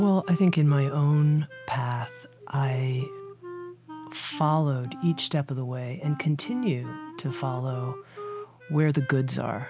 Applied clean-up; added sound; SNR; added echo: none; Wind instrument, woodwind instrument; 16 dB; none.